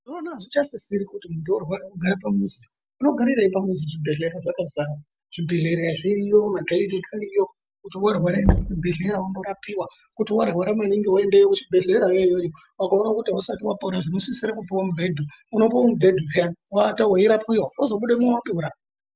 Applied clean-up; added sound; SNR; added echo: none; Knock; 5 dB; none.